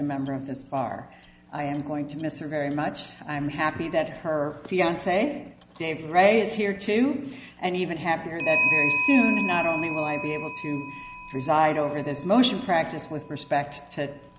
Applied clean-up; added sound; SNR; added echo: none; Clock; 8 dB; none.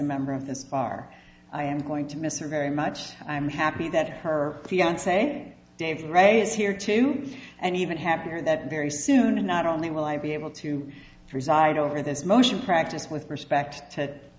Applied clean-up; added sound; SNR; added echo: none; none; none; none.